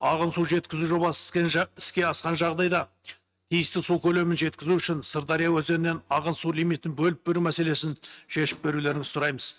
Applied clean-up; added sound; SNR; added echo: neural mask model RNNoise.